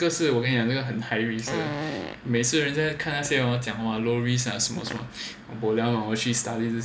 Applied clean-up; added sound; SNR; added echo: none; Fart; 11 dB; none.